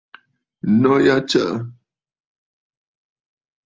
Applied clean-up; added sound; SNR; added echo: none; none; none; none.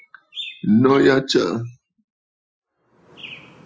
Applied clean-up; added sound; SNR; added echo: classical method Wiener filter.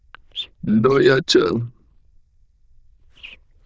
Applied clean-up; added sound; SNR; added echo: neural diffusion model UNIVERSE++.